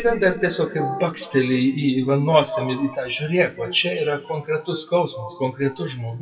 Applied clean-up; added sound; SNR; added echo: classical method WPE with log-MMSE.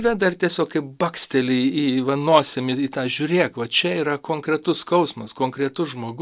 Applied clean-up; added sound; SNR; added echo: none; none; none; none.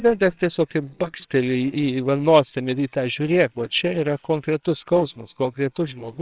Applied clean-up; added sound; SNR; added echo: neural separator model SepFormer WHAMR!.